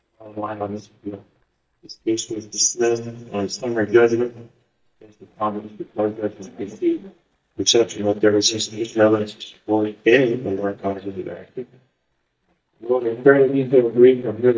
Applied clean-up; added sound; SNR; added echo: neural mask model DeepFilterNet 3.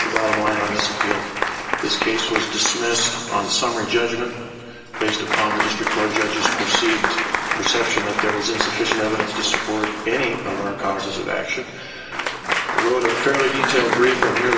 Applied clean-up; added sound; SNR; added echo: none; Applause / Crowd; 2 dB; reverberation time 2.4 s.